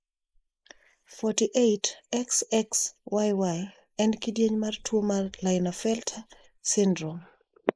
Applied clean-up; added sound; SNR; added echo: neural mask model Resemble Enhance denoiser.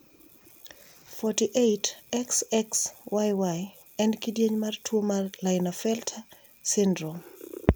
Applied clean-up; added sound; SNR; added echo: none; none; none; none.